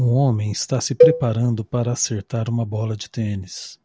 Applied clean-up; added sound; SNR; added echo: none; Cowbell; -1 dB; none.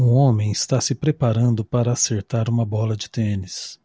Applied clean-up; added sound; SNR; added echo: none; none; none; none.